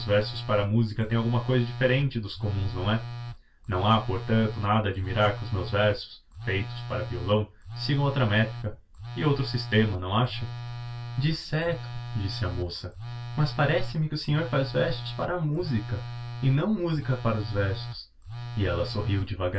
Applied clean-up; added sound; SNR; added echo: none; Telephone; 10 dB; reverberation time 0.2 s.